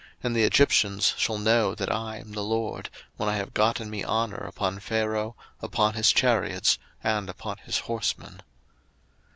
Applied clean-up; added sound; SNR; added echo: none; none; none; none.